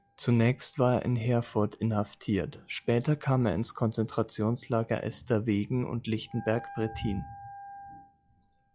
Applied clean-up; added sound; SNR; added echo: classical method log-MMSE.